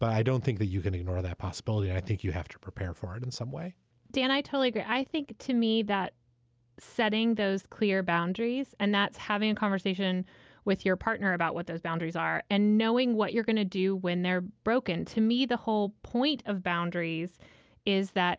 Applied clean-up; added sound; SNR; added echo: none; none; none; none.